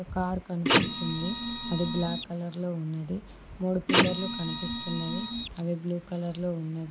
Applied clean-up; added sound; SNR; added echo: none; Printer; -4 dB; none.